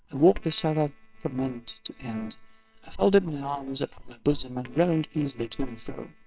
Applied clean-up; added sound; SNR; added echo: neural separator model SepFormer WHAMR!.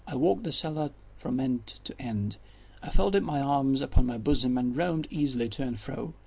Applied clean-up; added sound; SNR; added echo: none; none; none; none.